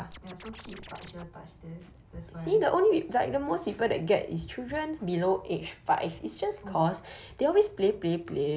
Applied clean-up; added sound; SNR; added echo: none; Scratching (performance technique); 19 dB; none.